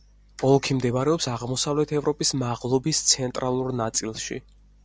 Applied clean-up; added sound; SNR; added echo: none; none; none; none.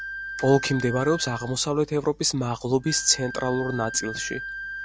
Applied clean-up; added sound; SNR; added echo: none; Wind instrument, woodwind instrument; 11 dB; none.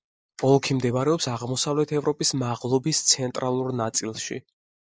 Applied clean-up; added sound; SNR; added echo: neural mask model Resemble Enhance denoiser.